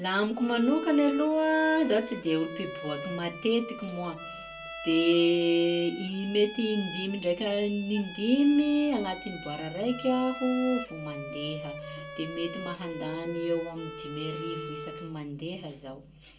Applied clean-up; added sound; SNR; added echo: none; Bowed string instrument; 12 dB; reverberation time 0.2 s.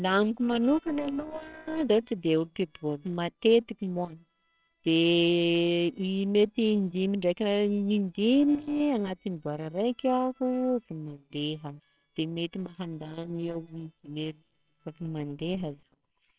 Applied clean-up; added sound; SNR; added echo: neural separator model SepFormer WHAMR!.